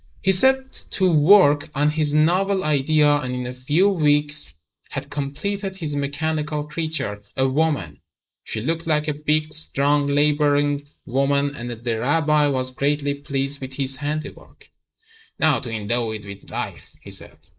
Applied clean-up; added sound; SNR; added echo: neural mask model Resemble Enhance denoiser.